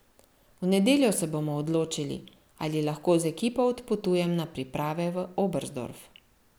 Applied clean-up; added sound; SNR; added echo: none; none; none; none.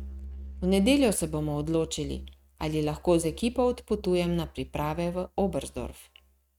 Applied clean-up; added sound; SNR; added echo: neural mask model RNNoise.